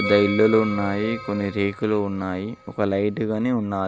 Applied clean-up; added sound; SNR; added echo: none; Keyboard (musical) + Bell; 12 dB; none.